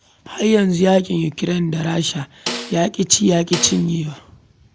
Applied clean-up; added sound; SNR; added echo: none; Snare drum; 12 dB; none.